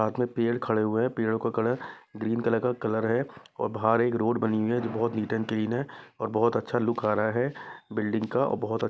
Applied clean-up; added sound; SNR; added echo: none; none; none; none.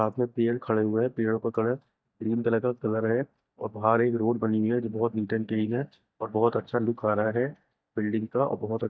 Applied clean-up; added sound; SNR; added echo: neural mask model DeepFilterNet 3.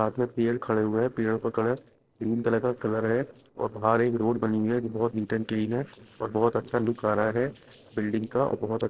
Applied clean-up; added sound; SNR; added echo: neural separator model SepFormer DNS4.